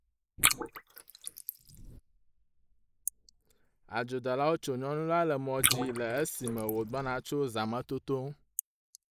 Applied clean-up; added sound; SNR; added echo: neural mask model Resemble Enhance denoiser.